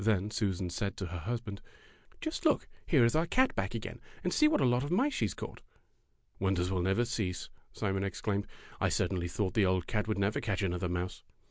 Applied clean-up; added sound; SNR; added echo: none; none; none; none.